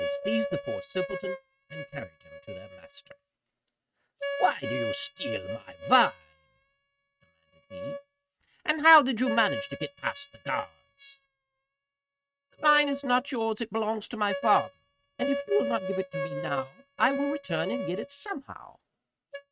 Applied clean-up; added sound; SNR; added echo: neural mask model RNNoise.